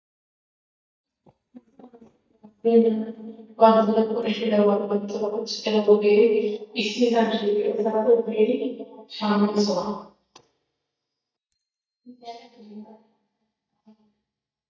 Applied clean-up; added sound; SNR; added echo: neural mask model DeepFilterNet 3.